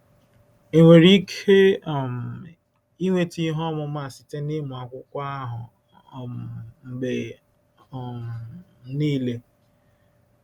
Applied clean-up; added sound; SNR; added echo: none; none; none; none.